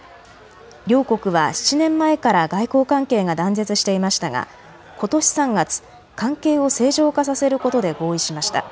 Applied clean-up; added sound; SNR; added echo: none; none; none; none.